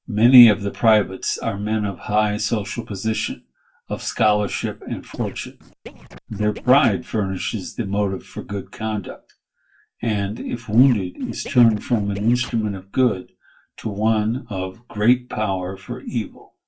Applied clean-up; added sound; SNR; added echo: neural separator model SepFormer DNS4.